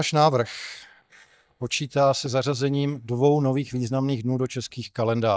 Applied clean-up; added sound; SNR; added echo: neural mask model DeepFilterNet 3.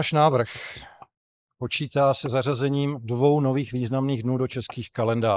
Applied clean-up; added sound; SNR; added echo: neural mask model Resemble Enhance denoiser.